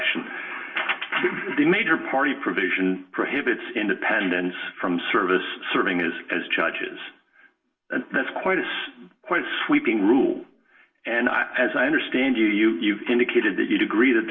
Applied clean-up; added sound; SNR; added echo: none; none; none; reverberation time 0.2 s.